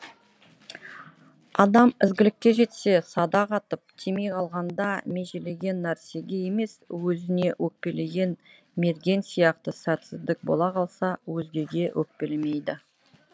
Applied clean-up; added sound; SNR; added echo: none; none; none; none.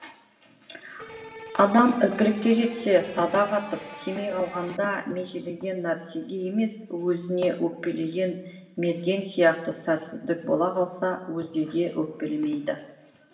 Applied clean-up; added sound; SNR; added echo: none; Electric guitar; 16 dB; reverberation time 1.0 s.